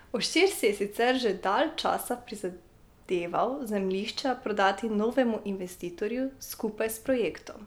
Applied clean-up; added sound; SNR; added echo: none; none; none; none.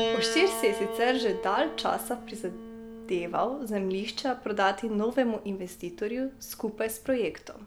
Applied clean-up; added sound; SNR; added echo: none; Piano; 8 dB; none.